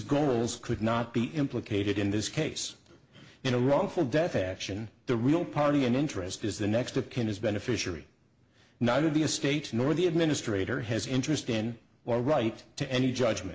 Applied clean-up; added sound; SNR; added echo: none; none; none; none.